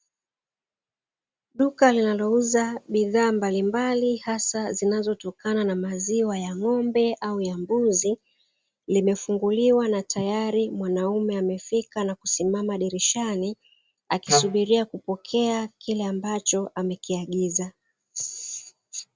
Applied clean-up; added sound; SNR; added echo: none; Wind instrument, woodwind instrument; 1 dB; none.